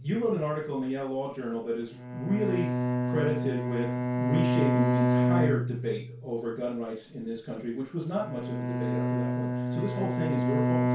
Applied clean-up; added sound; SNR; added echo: none; Bowed string instrument; -2 dB; reverberation time 0.2 s.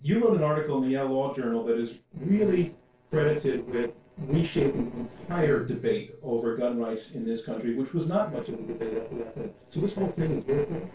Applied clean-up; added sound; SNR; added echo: neural separator model SepFormer DNS4.